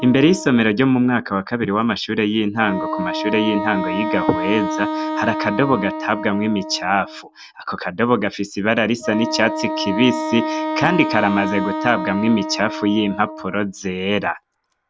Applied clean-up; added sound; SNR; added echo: none; Wind instrument, woodwind instrument; 7 dB; none.